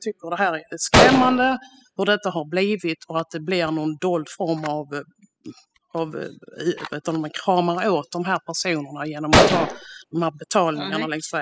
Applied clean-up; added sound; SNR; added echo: classical method spectral subtraction.